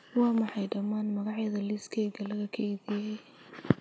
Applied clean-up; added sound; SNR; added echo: none; none; none; none.